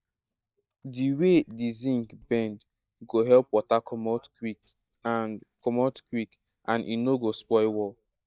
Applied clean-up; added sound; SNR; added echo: neural mask model DeepFilterNet 3.